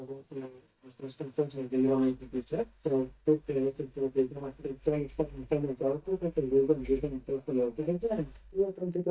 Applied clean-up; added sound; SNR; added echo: neural mask model DeepFilterNet 3.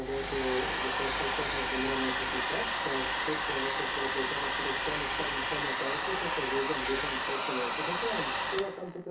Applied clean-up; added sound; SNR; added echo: none; Domestic sounds, home sounds; -5 dB; reverberation time 0.3 s.